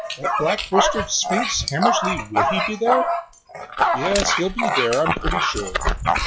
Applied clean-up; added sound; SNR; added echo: classical method WPE with log-MMSE.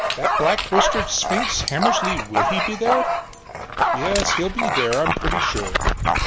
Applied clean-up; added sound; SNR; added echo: none; Dog; -3 dB; reverberation time 0.3 s.